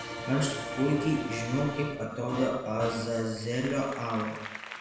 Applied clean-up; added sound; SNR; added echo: none; Applause; 9 dB; reverberation time 1.0 s.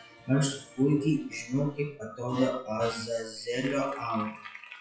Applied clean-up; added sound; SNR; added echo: classical method WPE with log-MMSE.